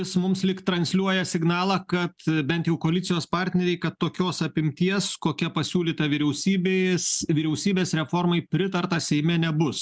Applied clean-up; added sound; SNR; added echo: none; none; none; none.